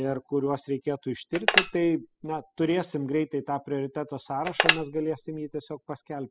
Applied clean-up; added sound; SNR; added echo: classical method spectral subtraction.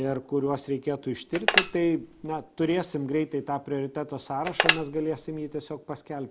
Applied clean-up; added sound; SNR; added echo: none; Telephone; 0 dB; none.